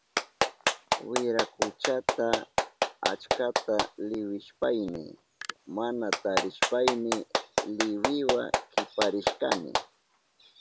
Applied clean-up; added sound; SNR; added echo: none; Clapping; -1 dB; none.